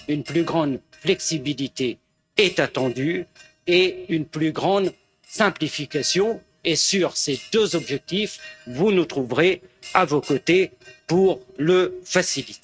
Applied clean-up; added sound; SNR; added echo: neural mask model RNNoise.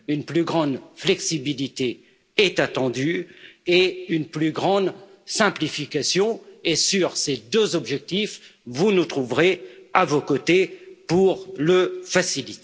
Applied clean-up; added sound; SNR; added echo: none; none; none; none.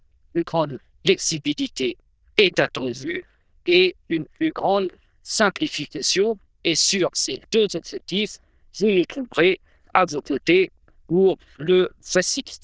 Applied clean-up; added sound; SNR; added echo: neural diffusion model UNIVERSE++.